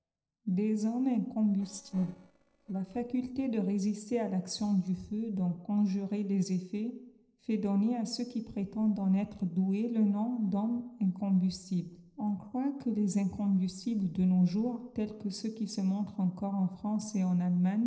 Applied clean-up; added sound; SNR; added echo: neural separator model SepFormer DNS4.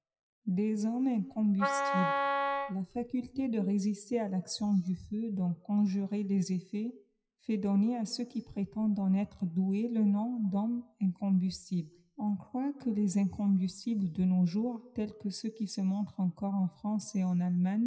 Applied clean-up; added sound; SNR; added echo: classical method WPE with log-MMSE.